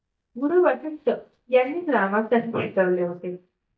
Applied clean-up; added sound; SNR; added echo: neural mask model DeepFilterNet 3.